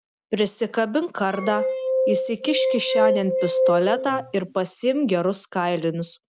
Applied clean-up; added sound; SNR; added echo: none; Glass; -2 dB; none.